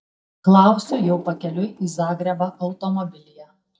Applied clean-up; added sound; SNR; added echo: neural mask model DeepFilterNet 3.